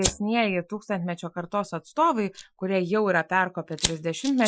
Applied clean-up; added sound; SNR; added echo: classical method Wiener filter.